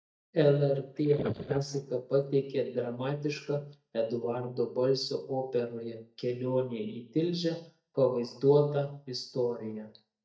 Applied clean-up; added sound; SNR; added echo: neural mask model DeepFilterNet 3.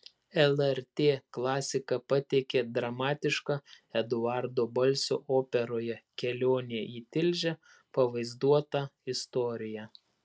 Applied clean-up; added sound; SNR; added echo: none; none; none; none.